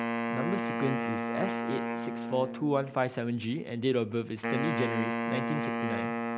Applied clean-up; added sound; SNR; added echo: none; Wind instrument, woodwind instrument; 1 dB; none.